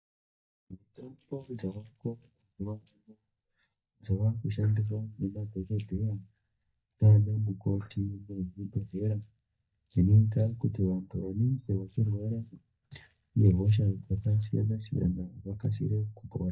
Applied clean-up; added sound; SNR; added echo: neural mask model DeepFilterNet 3.